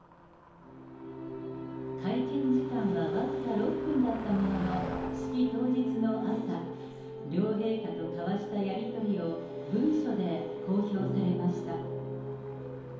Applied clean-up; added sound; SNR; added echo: none; Motor vehicle (road); 16 dB; reverberation time 2.2 s.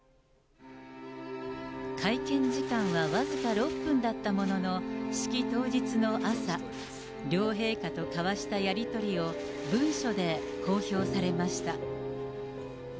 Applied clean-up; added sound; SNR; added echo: none; none; none; none.